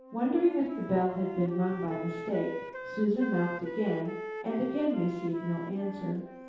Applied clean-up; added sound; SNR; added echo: none; Wind instrument, woodwind instrument; 11 dB; reverberation time 0.8 s.